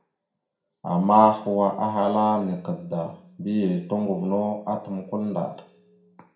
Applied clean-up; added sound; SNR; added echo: none; none; none; reverberation time 0.5 s.